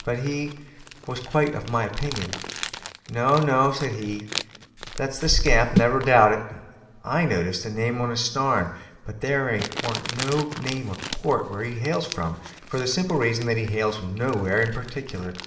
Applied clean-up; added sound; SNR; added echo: none; Crumpling, crinkling; 11 dB; reverberation time 1.2 s.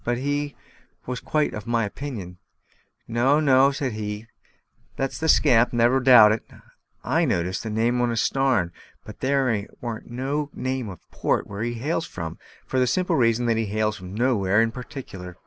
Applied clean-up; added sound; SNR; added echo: none; none; none; none.